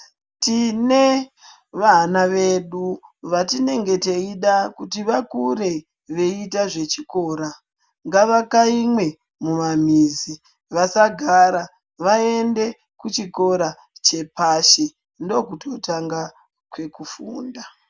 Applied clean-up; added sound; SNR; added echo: none; none; none; none.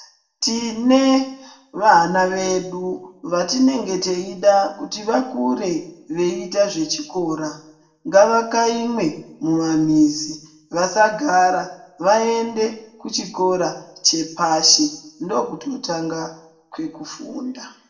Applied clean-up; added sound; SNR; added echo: none; none; none; reverberation time 0.5 s.